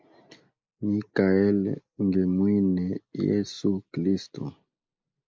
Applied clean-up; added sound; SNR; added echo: neural mask model Resemble Enhance denoiser.